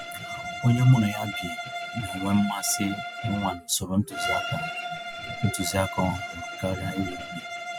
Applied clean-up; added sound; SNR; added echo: none; Bowed string instrument; 7 dB; none.